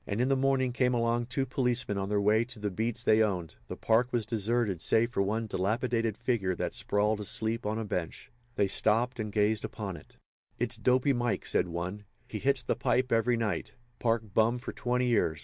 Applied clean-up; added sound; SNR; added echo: none; none; none; none.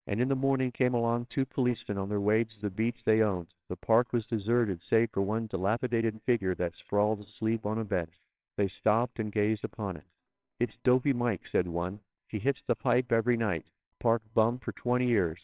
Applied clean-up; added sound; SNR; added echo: neural separator model SepFormer WHAMR!.